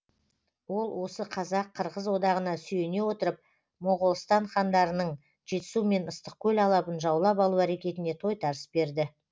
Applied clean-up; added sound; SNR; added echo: none; none; none; none.